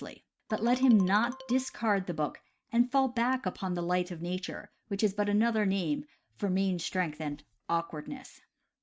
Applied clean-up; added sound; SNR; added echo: neural mask model RNNoise.